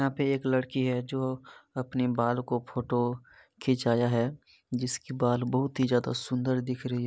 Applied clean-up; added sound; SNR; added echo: none; none; none; none.